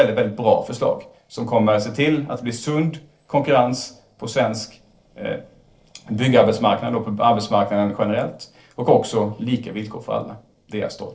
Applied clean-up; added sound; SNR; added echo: neural separator model SepFormer DNS4.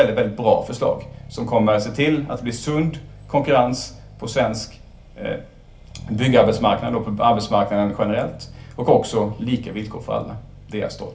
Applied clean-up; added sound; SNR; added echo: none; Accelerating, revving, vroom; 17 dB; reverberation time 0.3 s.